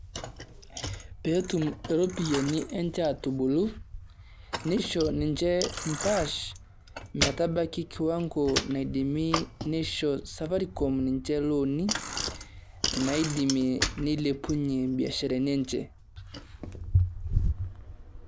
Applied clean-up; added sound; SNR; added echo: none; Bicycle; 5 dB; none.